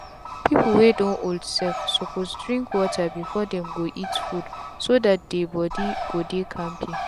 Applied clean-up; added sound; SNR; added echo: none; Bird; 9 dB; none.